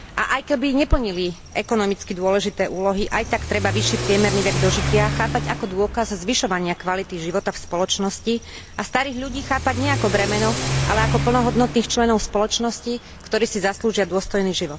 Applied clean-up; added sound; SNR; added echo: none; Accelerating, revving, vroom / Car; 6 dB; none.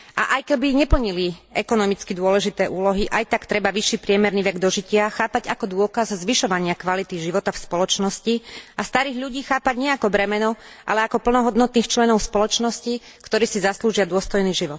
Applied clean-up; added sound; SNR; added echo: none; none; none; none.